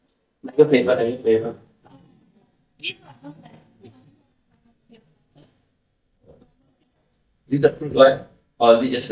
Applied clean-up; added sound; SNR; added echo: neural mask model DeepFilterNet 3.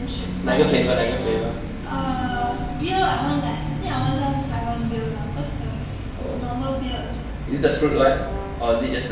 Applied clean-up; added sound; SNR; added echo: none; Brass instrument; 15 dB; reverberation time 0.7 s.